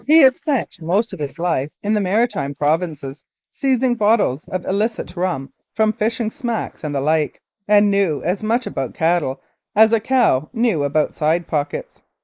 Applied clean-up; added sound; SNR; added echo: neural mask model Resemble Enhance denoiser.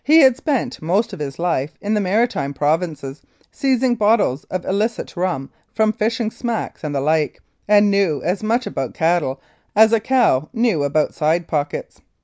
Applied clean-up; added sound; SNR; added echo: none; none; none; none.